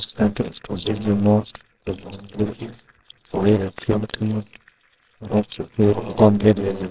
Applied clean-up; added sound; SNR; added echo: neural separator model SepFormer WHAMR!.